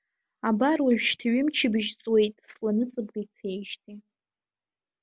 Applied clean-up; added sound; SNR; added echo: none; none; none; none.